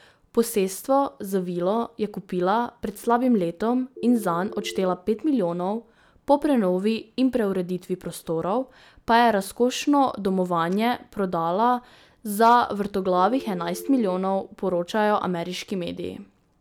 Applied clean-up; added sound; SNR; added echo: none; Telephone; 13 dB; none.